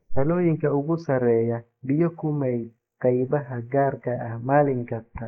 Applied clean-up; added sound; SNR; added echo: neural mask model Resemble Enhance denoiser.